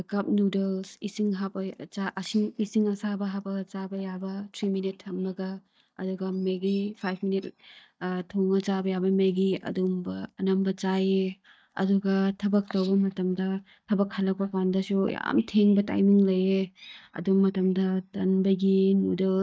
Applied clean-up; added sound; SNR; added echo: neural mask model DeepFilterNet 3.